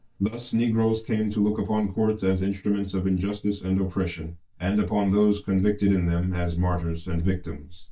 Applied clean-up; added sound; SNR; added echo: neural mask model DeepFilterNet 3.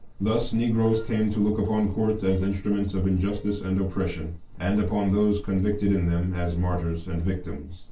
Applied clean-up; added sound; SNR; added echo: neural separator model SepFormer DNS4.